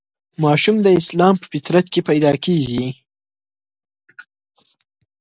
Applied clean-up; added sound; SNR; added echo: none; none; none; none.